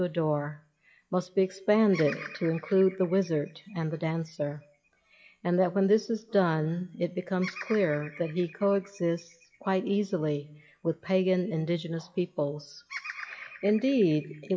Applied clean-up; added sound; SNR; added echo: classical method log-MMSE.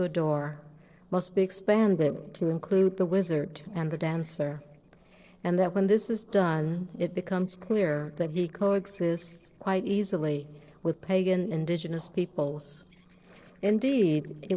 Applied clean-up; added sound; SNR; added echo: neural separator model SepFormer DNS4.